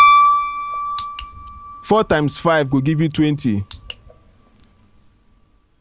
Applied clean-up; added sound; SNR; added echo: none; Piano; 0 dB; none.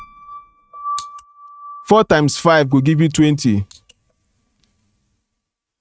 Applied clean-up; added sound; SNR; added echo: neural mask model RNNoise.